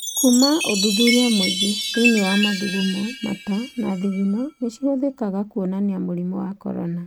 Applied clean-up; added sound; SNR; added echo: neural mask model RNNoise.